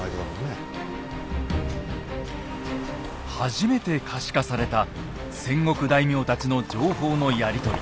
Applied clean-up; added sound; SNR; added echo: none; Waves, surf; 17 dB; none.